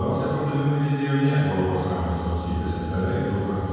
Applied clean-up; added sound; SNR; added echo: none; Wind instrument, woodwind instrument; 14 dB; reverberation time 2.1 s.